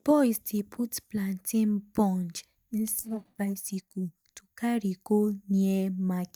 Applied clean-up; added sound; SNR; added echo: neural mask model DeepFilterNet 3.